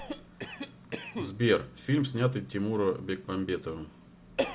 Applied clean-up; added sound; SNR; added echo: none; Cough; 10 dB; none.